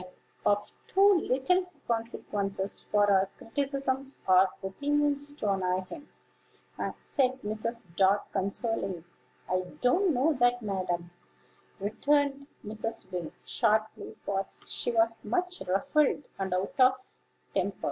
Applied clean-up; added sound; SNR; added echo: none; none; none; none.